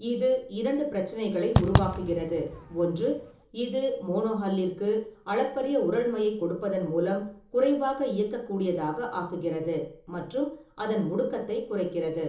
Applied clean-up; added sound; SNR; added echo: none; Fireworks; 0 dB; reverberation time 0.8 s.